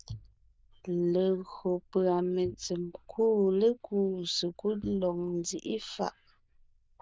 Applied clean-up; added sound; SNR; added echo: neural diffusion model UNIVERSE++.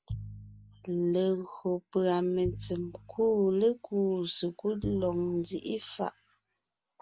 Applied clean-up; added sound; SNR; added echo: none; Piano; 15 dB; none.